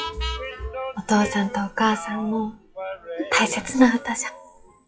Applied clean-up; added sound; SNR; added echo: classical method WPE with log-MMSE.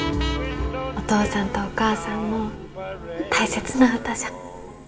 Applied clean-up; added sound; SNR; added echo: none; Guitar; 12 dB; reverberation time 1.0 s.